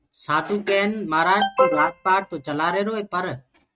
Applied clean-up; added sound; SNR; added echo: neural mask model RNNoise.